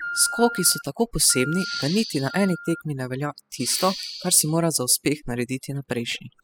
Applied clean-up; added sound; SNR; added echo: classical method spectral subtraction.